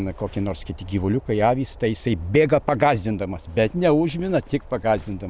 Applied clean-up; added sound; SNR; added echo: none; none; none; none.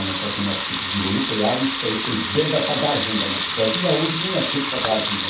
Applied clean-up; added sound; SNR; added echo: none; Sink (filling or washing) / Water tap, faucet / Liquid; 1 dB; reverberation time 0.7 s.